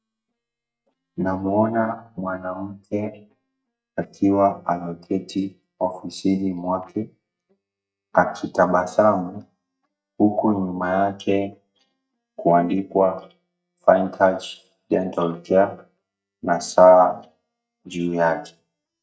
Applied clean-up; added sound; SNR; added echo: neural mask model DeepFilterNet 3.